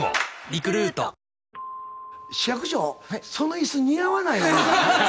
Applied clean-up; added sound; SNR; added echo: none; Percussion; 19 dB; none.